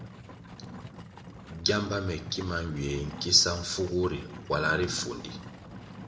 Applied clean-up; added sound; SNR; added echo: none; Livestock, farm animals, working animals; 13 dB; reverberation time 0.8 s.